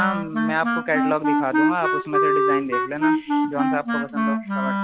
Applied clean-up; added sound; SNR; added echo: none; Wind instrument, woodwind instrument; -5 dB; none.